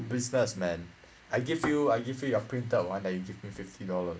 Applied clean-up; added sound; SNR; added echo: none; none; none; none.